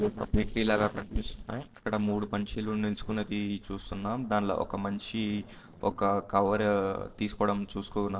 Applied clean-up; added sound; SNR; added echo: neural separator model SepFormer DNS4.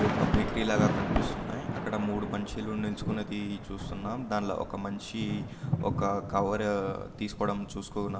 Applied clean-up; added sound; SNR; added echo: none; Thunder / Rain; 3 dB; reverberation time 1.3 s.